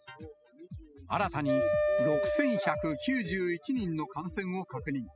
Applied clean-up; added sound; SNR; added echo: classical method spectral subtraction.